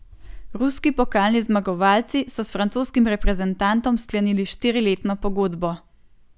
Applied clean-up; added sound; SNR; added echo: none; none; none; none.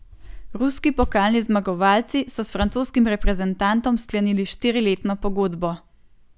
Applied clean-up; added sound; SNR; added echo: none; Bass drum; 16 dB; none.